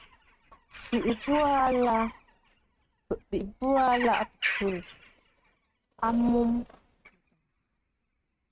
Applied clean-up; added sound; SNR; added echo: neural mask model RNNoise.